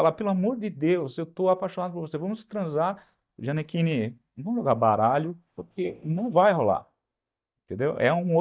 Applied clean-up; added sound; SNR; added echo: neural mask model DeepFilterNet 3.